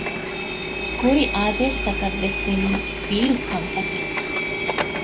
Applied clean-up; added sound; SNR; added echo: none; Printer + Engine; 1 dB; none.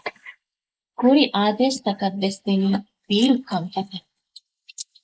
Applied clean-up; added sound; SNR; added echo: neural mask model Resemble Enhance denoiser.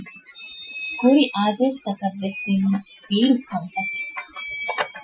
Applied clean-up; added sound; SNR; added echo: classical method Wiener filter.